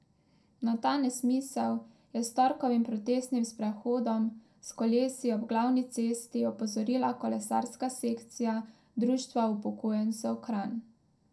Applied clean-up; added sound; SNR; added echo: none; none; none; reverberation time 0.2 s.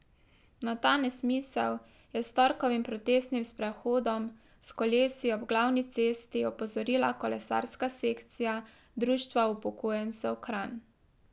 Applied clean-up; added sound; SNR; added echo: none; none; none; none.